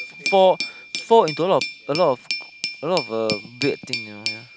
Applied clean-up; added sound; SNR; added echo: none; Glass; 9 dB; none.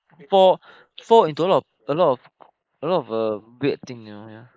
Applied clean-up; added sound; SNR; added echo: neural mask model Resemble Enhance denoiser.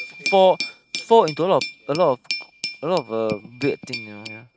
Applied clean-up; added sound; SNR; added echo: neural mask model RNNoise.